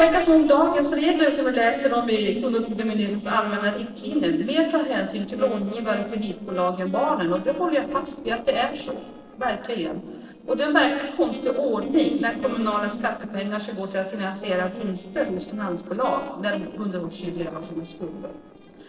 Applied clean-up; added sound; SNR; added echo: neural separator model SepFormer DNS4.